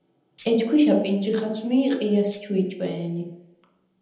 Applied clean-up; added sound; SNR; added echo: none; Tambourine; 17 dB; reverberation time 0.9 s.